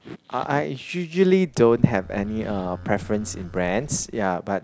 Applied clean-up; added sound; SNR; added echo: none; Livestock, farm animals, working animals; 17 dB; none.